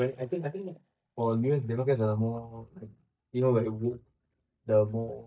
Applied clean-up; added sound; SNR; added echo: neural mask model DeepFilterNet 3.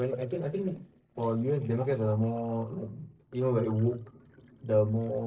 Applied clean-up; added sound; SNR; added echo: neural separator model SepFormer DNS4.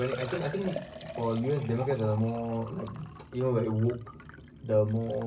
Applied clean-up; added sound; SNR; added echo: none; Liquid; 13 dB; reverberation time 0.4 s.